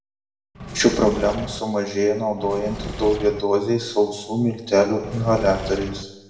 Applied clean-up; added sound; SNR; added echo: none; Engine / Mechanisms; 10 dB; reverberation time 1.0 s.